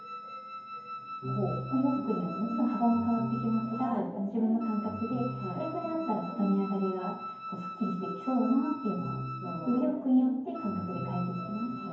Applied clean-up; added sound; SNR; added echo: none; Wind instrument, woodwind instrument; 11 dB; reverberation time 0.9 s.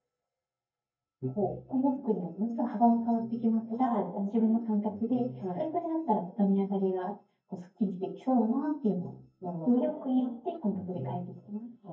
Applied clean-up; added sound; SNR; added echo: neural mask model DeepFilterNet 3.